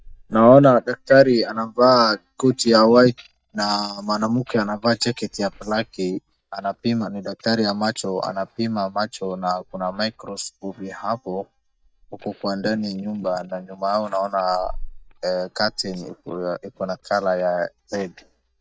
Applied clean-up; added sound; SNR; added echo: neural mask model DeepFilterNet 3.